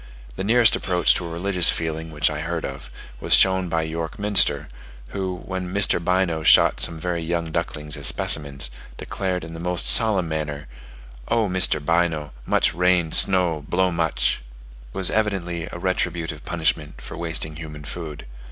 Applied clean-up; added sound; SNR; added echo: none; Hi-hat; 19 dB; none.